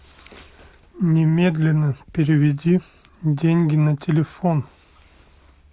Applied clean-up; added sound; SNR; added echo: none; none; none; none.